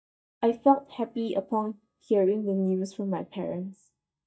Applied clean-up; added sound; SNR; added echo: neural mask model DeepFilterNet 3.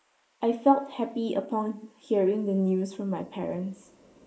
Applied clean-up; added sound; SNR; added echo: neural mask model Resemble Enhance denoiser.